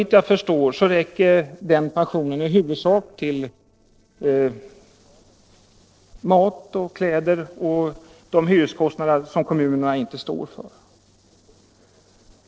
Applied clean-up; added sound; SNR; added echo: neural separator model SepFormer DNS4.